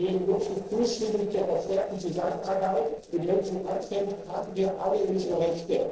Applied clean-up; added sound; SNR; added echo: neural separator model SepFormer DNS4.